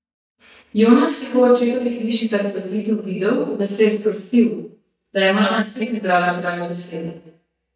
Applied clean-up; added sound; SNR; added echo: neural mask model DeepFilterNet 3.